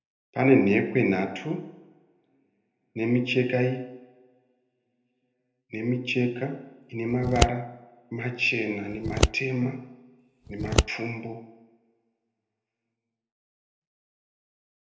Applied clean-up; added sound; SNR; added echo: none; Scissors; -1 dB; reverberation time 0.7 s.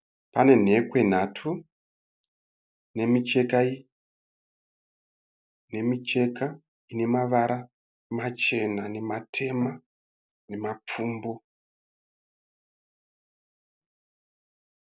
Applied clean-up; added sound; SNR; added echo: none; none; none; none.